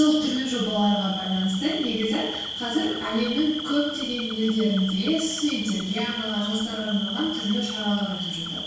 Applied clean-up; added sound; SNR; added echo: none; Cricket; 7 dB; reverberation time 0.6 s.